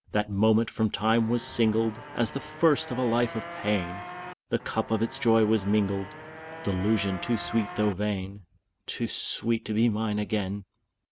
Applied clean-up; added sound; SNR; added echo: none; Motorcycle; 13 dB; none.